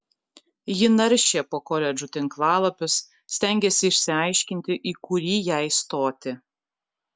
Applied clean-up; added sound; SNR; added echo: none; none; none; none.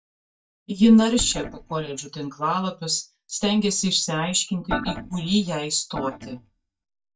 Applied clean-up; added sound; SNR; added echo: neural mask model DeepFilterNet 3.